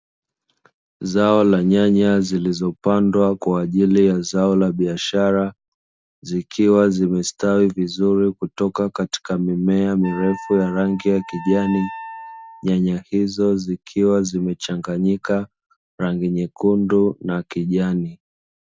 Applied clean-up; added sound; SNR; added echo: none; Wind instrument, woodwind instrument; 15 dB; none.